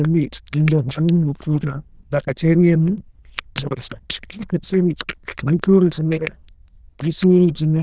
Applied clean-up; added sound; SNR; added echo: neural diffusion model UNIVERSE++.